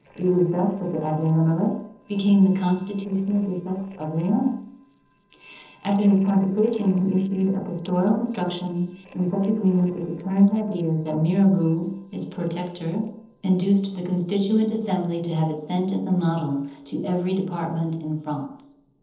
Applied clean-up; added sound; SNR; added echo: neural separator model SepFormer DNS4.